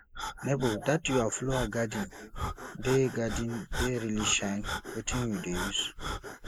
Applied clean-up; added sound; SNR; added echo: neural mask model Resemble Enhance denoiser.